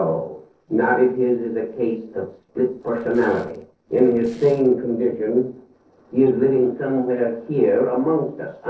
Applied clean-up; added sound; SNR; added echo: neural separator model SepFormer DNS4.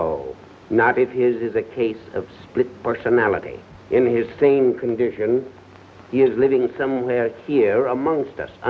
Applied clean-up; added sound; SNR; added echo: none; none; none; none.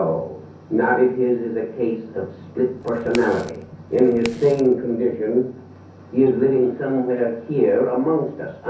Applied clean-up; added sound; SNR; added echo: none; Crack; 19 dB; reverberation time 0.6 s.